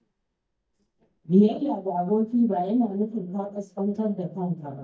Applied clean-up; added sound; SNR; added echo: neural mask model DeepFilterNet 3.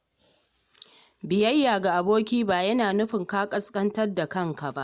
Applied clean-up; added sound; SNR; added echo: none; none; none; none.